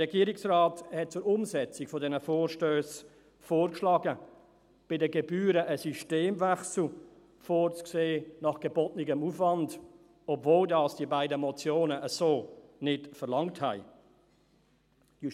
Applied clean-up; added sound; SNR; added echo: none; none; none; none.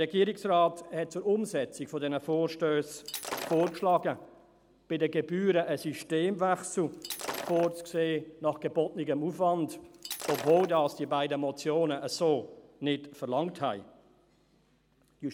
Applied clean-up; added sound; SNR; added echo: none; Shatter; 10 dB; none.